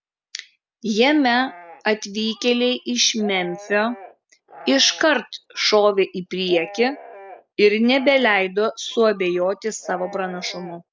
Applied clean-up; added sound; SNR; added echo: none; Livestock, farm animals, working animals; 20 dB; none.